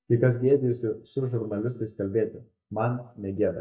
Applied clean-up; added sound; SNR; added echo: neural mask model DeepFilterNet 3.